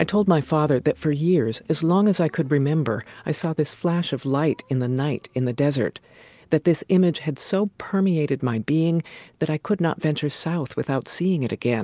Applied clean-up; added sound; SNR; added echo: none; none; none; none.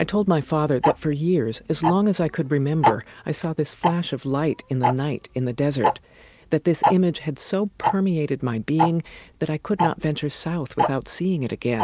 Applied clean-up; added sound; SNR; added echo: none; Tick-tock; 5 dB; none.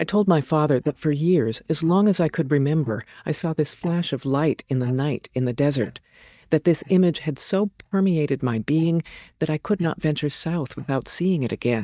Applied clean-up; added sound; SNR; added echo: neural mask model DeepFilterNet 3.